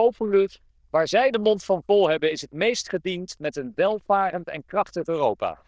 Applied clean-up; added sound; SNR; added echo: neural diffusion model UNIVERSE++.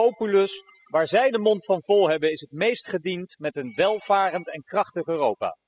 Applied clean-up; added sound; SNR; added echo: classical method spectral subtraction.